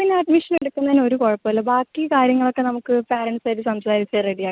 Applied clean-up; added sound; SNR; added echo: none; none; none; none.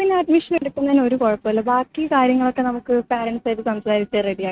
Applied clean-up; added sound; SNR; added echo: neural mask model RNNoise.